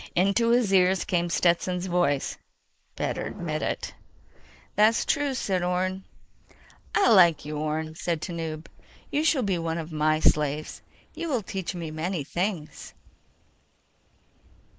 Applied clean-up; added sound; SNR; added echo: neural mask model Resemble Enhance denoiser.